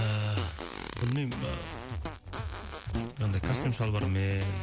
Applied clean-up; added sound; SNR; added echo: none; Fart; 8 dB; none.